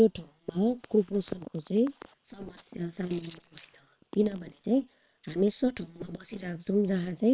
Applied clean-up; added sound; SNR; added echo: neural separator model SepFormer WHAM!.